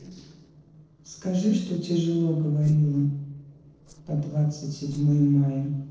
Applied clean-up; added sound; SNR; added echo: neural separator model SepFormer DNS4.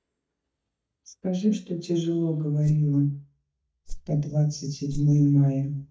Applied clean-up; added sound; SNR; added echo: neural mask model DeepFilterNet 3.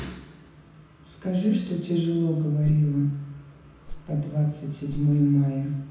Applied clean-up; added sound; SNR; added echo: none; Whoosh, swoosh, swish; 12 dB; reverberation time 0.9 s.